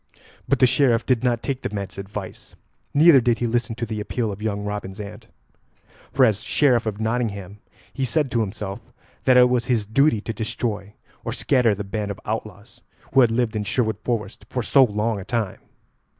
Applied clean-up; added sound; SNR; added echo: none; none; none; none.